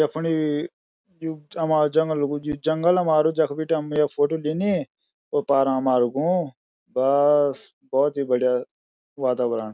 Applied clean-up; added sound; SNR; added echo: none; none; none; none.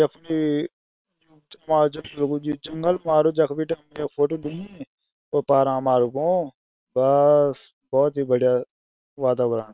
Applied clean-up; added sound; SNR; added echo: neural separator model SepFormer WHAM!.